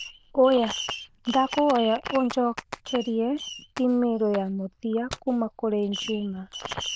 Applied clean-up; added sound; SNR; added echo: neural diffusion model UNIVERSE++.